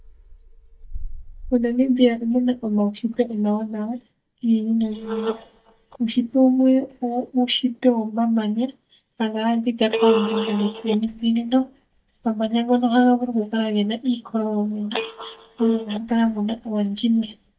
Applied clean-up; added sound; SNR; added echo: neural mask model DeepFilterNet 3.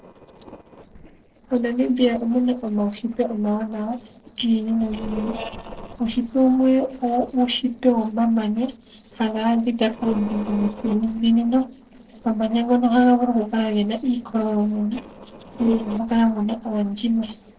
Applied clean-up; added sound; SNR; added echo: neural separator model SepFormer DNS4.